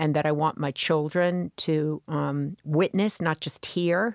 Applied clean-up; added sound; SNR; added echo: none; none; none; none.